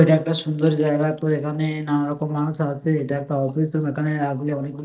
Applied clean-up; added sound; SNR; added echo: neural mask model DeepFilterNet 3.